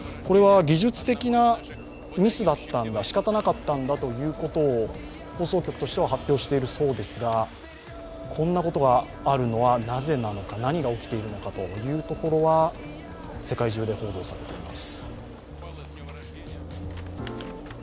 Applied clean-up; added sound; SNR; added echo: none; Alarm / Engine / Train; 16 dB; none.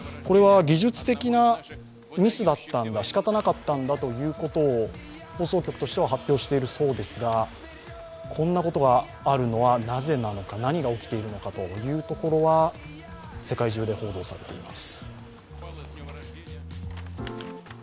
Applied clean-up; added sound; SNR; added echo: none; none; none; none.